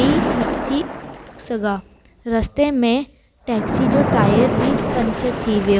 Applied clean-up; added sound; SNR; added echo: none; Splash, splatter; 2 dB; none.